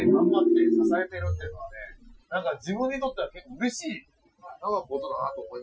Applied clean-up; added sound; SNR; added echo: classical method Wiener filter.